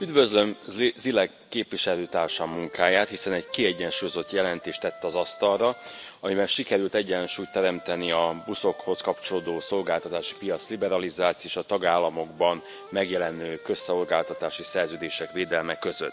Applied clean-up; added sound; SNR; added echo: none; Wind instrument, woodwind instrument; 19 dB; none.